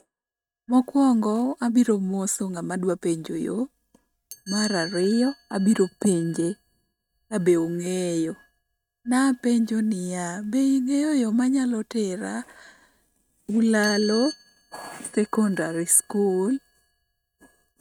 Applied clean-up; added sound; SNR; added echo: neural mask model RNNoise.